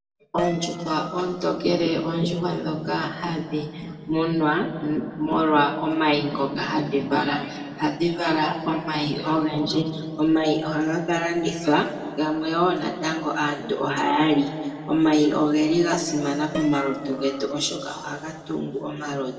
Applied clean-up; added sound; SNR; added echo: neural separator model SepFormer DNS4.